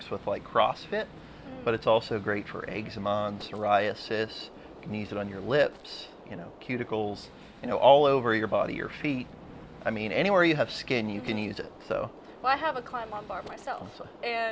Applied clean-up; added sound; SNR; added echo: none; Gunshot, gunfire; 18 dB; none.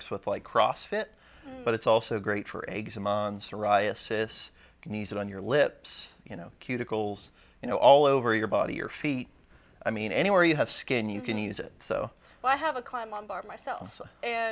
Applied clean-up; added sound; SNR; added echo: none; none; none; none.